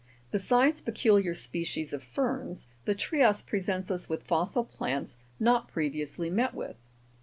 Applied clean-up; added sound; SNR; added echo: none; none; none; none.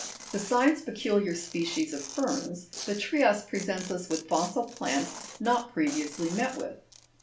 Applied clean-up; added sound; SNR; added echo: none; Tearing; 13 dB; reverberation time 0.3 s.